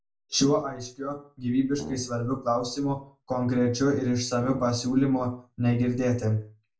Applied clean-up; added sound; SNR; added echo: none; Brass instrument; 17 dB; reverberation time 0.3 s.